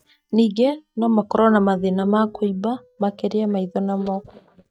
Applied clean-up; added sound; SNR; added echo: neural mask model DeepFilterNet 3.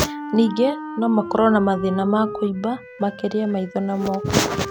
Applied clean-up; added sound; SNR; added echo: none; Wind instrument, woodwind instrument; 11 dB; none.